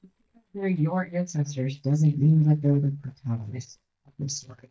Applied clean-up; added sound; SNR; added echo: neural mask model DeepFilterNet 3.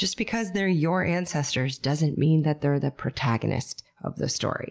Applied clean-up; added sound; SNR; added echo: none; none; none; none.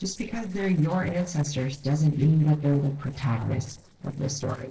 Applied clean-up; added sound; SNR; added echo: neural separator model SepFormer DNS4.